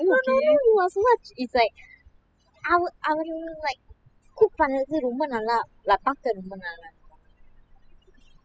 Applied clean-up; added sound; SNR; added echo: classical method spectral subtraction.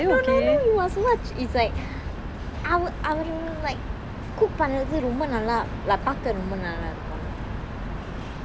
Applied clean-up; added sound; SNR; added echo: none; Engine; 18 dB; none.